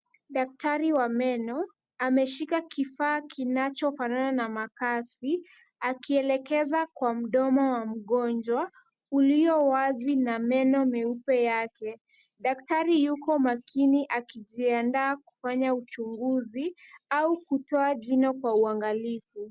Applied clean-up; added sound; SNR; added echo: none; none; none; none.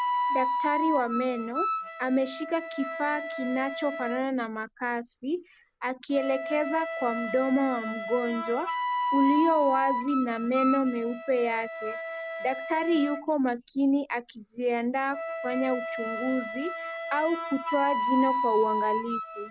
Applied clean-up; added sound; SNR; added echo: none; Wind instrument, woodwind instrument; 4 dB; none.